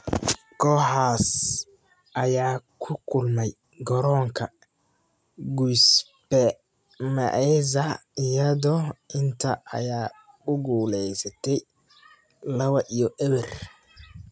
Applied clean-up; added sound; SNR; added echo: none; none; none; none.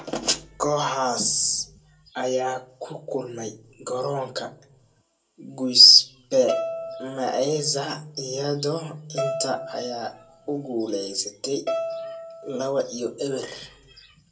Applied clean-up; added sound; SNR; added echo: none; Bowed string instrument; 8 dB; reverberation time 0.2 s.